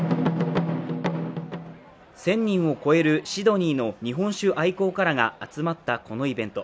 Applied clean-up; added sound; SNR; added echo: none; none; none; none.